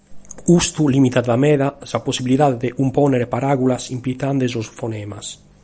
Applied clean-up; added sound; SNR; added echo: none; none; none; none.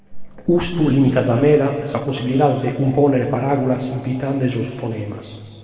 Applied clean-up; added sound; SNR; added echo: none; none; none; reverberation time 2.2 s.